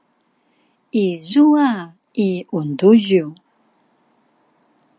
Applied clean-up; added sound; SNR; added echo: none; none; none; none.